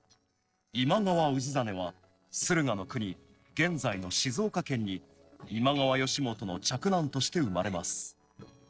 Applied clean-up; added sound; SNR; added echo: neural separator model SepFormer DNS4.